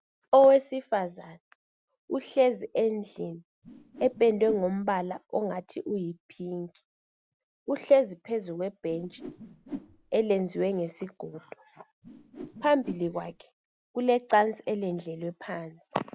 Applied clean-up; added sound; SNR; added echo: none; Whoosh, swoosh, swish; 15 dB; none.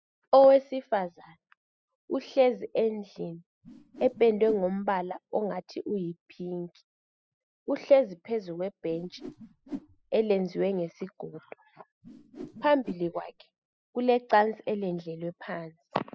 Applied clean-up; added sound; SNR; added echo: classical method spectral subtraction.